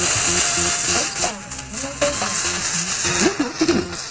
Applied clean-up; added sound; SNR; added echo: neural mask model RNNoise.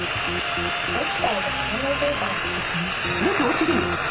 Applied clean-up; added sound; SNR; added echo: none; Frying (food); -5 dB; none.